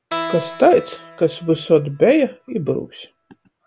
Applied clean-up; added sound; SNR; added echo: none; Keyboard (musical); 14 dB; none.